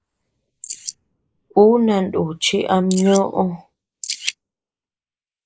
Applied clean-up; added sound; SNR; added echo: neural mask model Resemble Enhance denoiser.